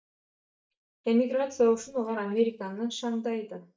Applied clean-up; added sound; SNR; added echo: neural mask model DeepFilterNet 3.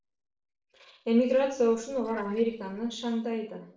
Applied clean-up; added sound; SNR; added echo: neural separator model SepFormer DNS4.